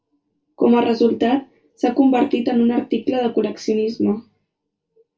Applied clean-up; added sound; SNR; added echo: none; none; none; reverberation time 0.2 s.